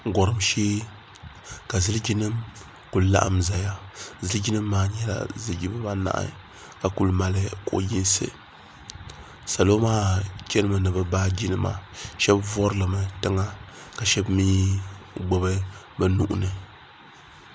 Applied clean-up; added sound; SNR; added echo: none; none; none; none.